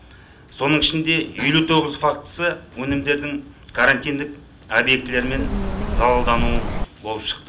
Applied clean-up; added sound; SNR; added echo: none; Bird; 1 dB; none.